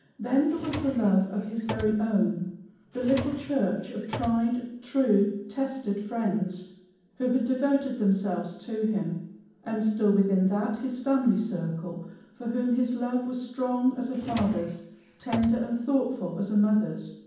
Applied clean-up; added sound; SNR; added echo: none; Drawer open or close; 11 dB; reverberation time 1.2 s.